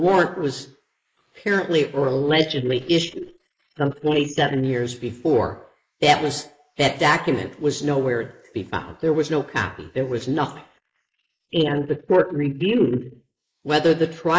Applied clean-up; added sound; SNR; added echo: neural mask model Resemble Enhance denoiser.